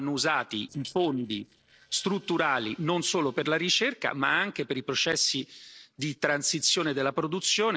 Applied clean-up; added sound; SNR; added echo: neural separator model SepFormer DNS4.